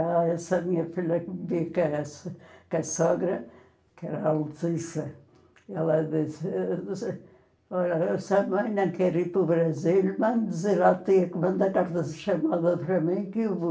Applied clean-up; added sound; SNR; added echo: none; none; none; reverberation time 0.3 s.